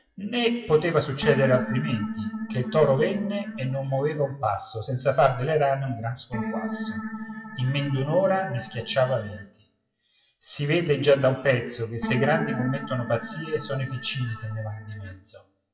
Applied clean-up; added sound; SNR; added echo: classical method WPE with log-MMSE.